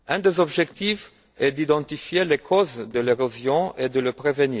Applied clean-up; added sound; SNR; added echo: neural separator model SepFormer DNS4.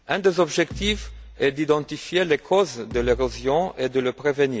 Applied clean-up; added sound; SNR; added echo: none; Bass drum; 15 dB; none.